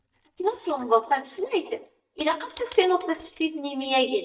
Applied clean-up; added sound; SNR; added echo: neural mask model DeepFilterNet 3.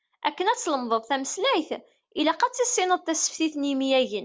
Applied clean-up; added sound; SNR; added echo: none; none; none; none.